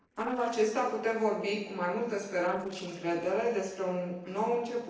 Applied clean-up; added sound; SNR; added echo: neural separator model SepFormer DNS4.